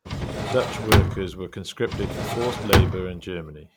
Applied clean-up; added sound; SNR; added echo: none; Drawer open or close; -5 dB; none.